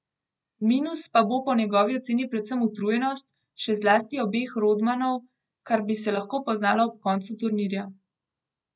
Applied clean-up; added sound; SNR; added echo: none; none; none; none.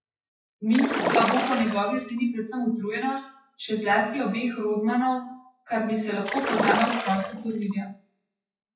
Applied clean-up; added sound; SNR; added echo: classical method WPE with log-MMSE.